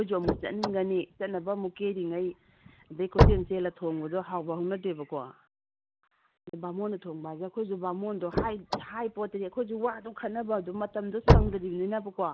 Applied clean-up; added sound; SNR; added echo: none; Slam / Car; -4 dB; none.